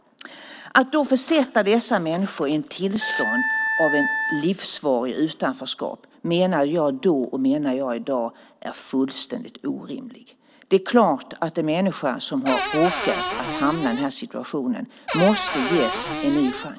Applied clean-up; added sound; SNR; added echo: none; Wind instrument, woodwind instrument + Cupboard open or close / Door; 3 dB; none.